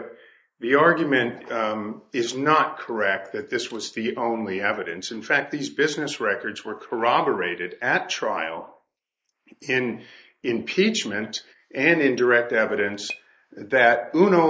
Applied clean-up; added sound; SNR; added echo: neural mask model Resemble Enhance denoiser.